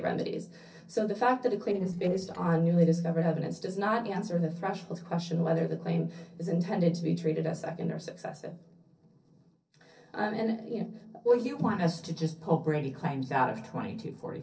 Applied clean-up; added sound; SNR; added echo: neural separator model SepFormer DNS4.